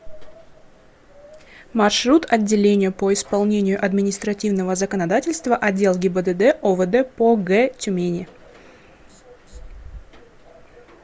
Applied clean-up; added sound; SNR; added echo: none; none; none; none.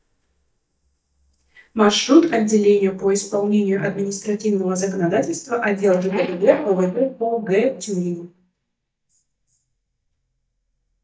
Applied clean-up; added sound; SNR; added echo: neural mask model DeepFilterNet 3.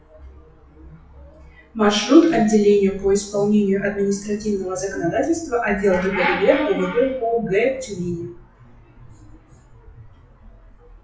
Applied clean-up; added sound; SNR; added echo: classical method WPE with log-MMSE.